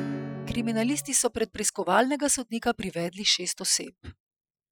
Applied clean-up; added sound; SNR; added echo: classical method Wiener filter.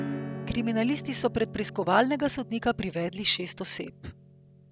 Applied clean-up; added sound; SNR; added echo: none; Acoustic guitar / Strum; 12 dB; none.